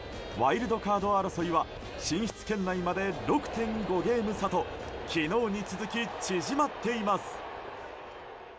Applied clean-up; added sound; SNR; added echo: none; none; none; none.